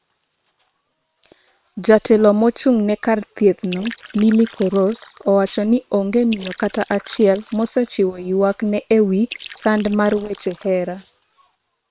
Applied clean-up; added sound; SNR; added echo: neural separator model SepFormer WHAM!.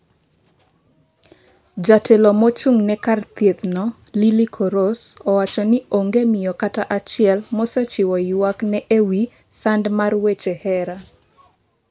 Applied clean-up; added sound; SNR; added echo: none; none; none; none.